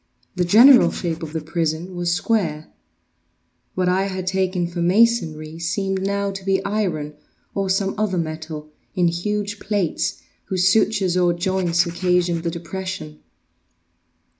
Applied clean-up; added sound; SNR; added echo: none; Writing; 19 dB; none.